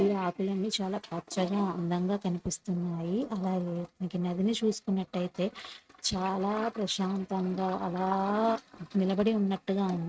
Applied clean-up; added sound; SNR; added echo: neural mask model RNNoise.